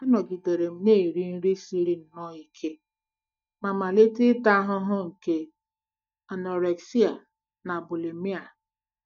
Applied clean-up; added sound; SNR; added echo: neural mask model DeepFilterNet 3.